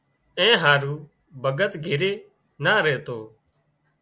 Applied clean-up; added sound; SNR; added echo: none; none; none; none.